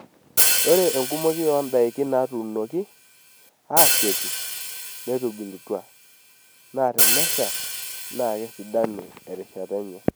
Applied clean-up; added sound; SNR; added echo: none; Hi-hat; 0 dB; none.